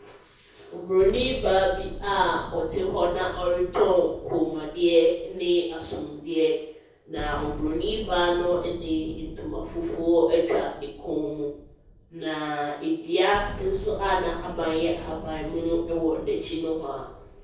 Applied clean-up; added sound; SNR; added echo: none; Explosion; 14 dB; reverberation time 0.6 s.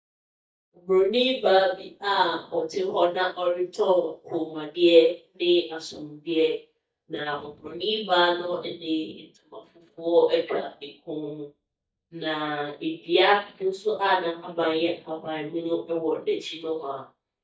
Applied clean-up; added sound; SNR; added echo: neural mask model DeepFilterNet 3.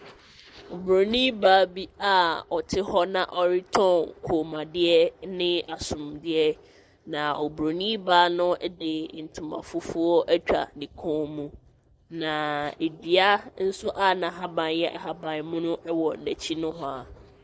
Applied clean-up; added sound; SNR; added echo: none; none; none; none.